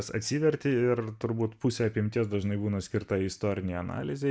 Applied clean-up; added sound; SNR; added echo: none; none; none; none.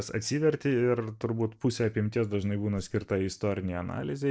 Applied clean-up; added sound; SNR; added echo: neural separator model SepFormer DNS4.